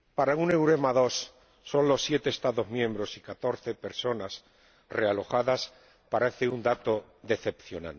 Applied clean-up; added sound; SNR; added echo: none; none; none; none.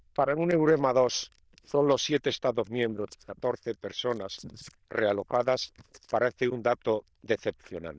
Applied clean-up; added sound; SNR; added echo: neural diffusion model UNIVERSE++.